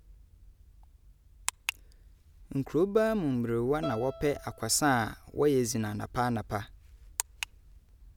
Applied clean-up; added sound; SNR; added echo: none; Bowed string instrument; 15 dB; none.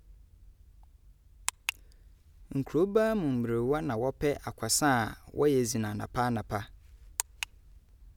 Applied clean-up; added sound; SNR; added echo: none; none; none; none.